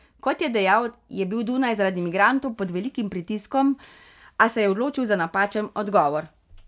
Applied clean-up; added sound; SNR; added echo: none; none; none; none.